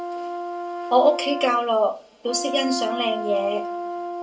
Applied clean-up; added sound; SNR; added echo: none; Brass instrument; 6 dB; reverberation time 0.2 s.